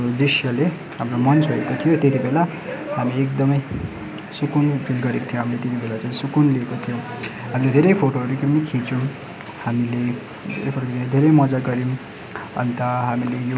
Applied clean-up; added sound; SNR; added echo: none; none; none; none.